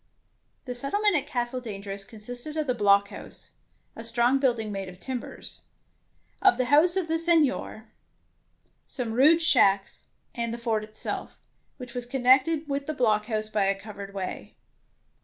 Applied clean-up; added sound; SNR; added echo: none; none; none; none.